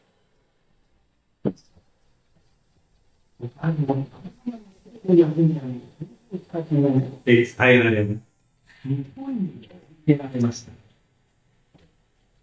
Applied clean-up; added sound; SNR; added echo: neural mask model DeepFilterNet 3.